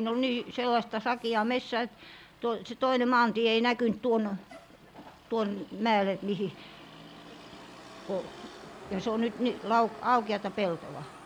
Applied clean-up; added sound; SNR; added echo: none; Motor vehicle (road); 20 dB; none.